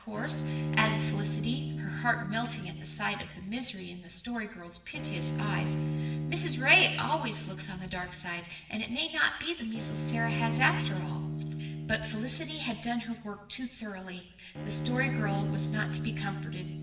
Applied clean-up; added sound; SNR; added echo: none; Bowed string instrument; 3 dB; reverberation time 1.0 s.